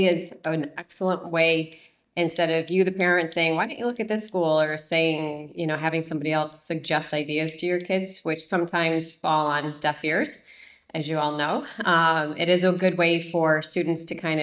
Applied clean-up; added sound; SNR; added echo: neural mask model DeepFilterNet 3.